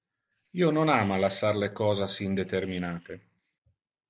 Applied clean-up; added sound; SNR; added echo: neural separator model SepFormer DNS4.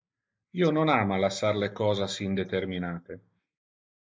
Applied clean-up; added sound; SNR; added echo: neural mask model Resemble Enhance denoiser.